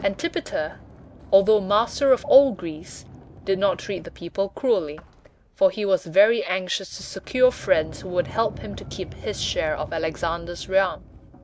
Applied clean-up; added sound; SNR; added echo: none; Sliding door; 18 dB; none.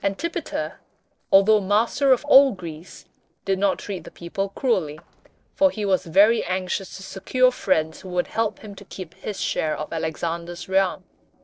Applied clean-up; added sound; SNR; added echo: neural separator model SepFormer DNS4.